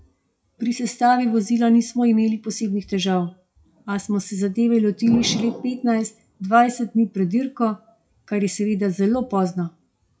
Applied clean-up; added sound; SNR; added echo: classical method WPE with log-MMSE.